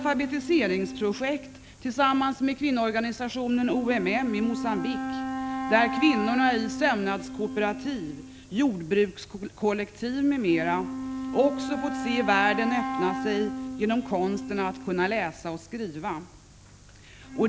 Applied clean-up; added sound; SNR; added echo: none; Wind instrument, woodwind instrument; 8 dB; none.